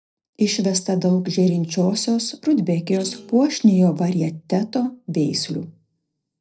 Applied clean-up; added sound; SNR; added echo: neural separator model SepFormer DNS4.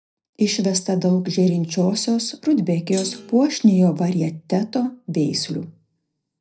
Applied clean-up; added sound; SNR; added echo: none; Thump, thud; 16 dB; reverberation time 0.3 s.